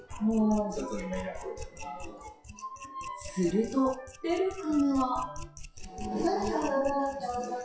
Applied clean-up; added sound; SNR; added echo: classical method WPE with log-MMSE.